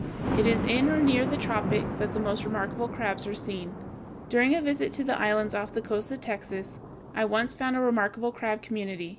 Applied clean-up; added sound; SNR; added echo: none; Thunder; 6 dB; none.